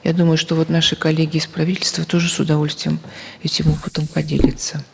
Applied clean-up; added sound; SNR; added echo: neural mask model Resemble Enhance denoiser.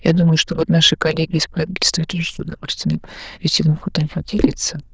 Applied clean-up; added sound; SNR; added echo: neural diffusion model UNIVERSE++.